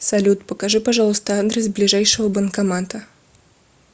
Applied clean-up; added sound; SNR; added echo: none; none; none; none.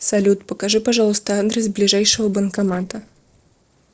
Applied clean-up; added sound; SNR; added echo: neural separator model SepFormer DNS4.